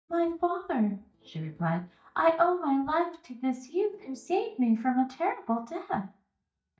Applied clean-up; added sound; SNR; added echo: neural mask model DeepFilterNet 3.